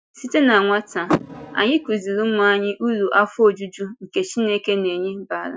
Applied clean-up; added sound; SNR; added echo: classical method Wiener filter.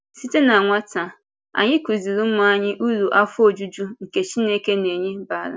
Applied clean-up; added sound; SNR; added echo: none; none; none; none.